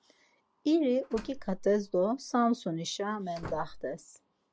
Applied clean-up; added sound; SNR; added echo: none; Slam; 15 dB; none.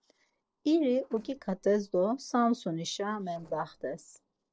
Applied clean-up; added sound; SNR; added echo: neural separator model SepFormer DNS4.